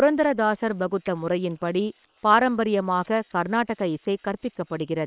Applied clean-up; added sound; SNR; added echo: neural separator model SepFormer WHAM!.